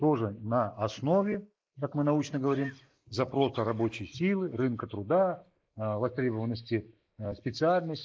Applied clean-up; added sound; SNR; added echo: neural mask model Resemble Enhance denoiser.